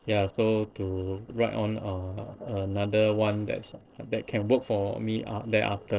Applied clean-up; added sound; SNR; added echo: neural separator model SepFormer DNS4.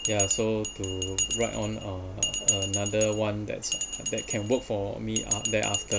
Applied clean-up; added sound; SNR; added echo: none; Bell; 2 dB; none.